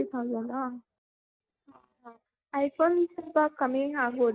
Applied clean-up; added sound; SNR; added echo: neural mask model DeepFilterNet 3.